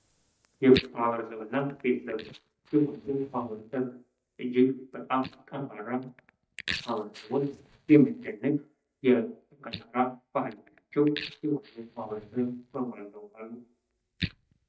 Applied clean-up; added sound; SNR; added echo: neural mask model DeepFilterNet 3.